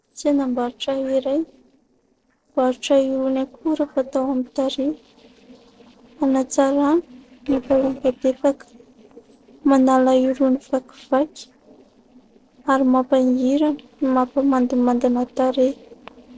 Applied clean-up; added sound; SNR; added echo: neural separator model SepFormer DNS4.